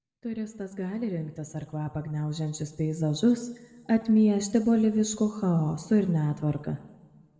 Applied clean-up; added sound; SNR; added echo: none; none; none; reverberation time 1.3 s.